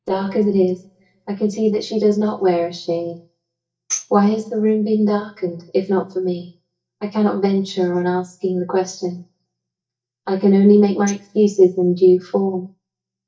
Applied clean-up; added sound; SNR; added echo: neural mask model DeepFilterNet 3.